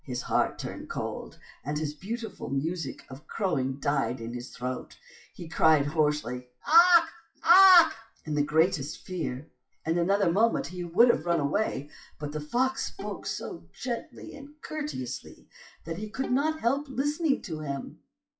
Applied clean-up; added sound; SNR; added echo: classical method WPE with log-MMSE.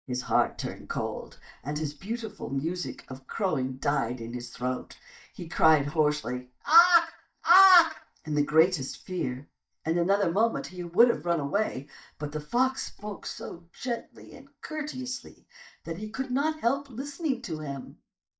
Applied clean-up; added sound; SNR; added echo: neural mask model DeepFilterNet 3.